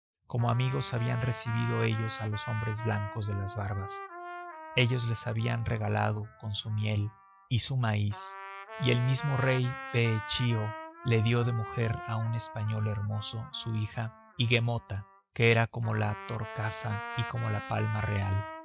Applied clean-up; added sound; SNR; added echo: classical method log-MMSE.